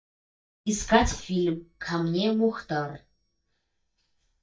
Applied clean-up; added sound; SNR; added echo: neural mask model DeepFilterNet 3.